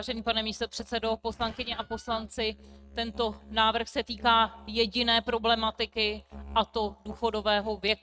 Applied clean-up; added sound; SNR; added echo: neural mask model RNNoise.